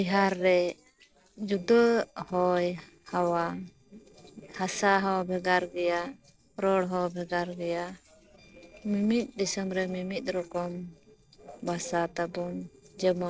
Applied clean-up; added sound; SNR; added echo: neural separator model SepFormer DNS4.